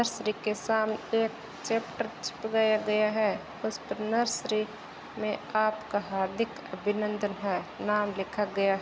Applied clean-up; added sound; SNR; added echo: none; none; none; none.